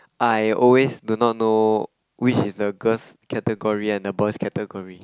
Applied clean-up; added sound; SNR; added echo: none; none; none; none.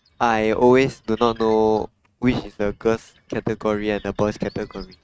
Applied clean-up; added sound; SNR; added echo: neural mask model RNNoise.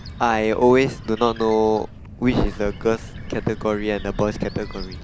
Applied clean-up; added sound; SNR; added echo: none; Bird; 11 dB; none.